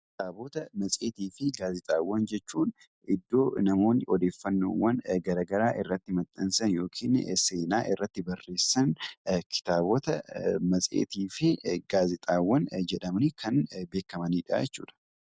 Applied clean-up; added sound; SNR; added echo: none; none; none; none.